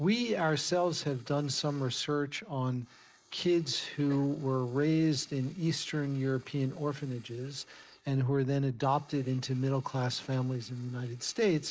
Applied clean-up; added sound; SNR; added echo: neural mask model Resemble Enhance denoiser.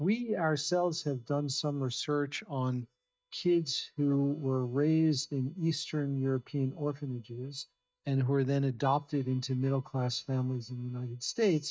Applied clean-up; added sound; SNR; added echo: neural mask model DeepFilterNet 3.